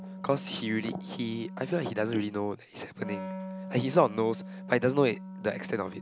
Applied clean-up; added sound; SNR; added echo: none; Wind instrument, woodwind instrument; 11 dB; none.